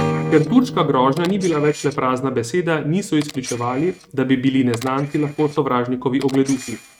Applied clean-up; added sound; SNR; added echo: neural mask model RNNoise.